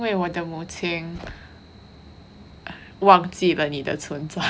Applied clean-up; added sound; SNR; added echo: none; none; none; none.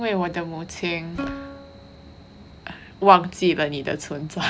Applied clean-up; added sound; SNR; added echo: none; Plucked string instrument; 15 dB; none.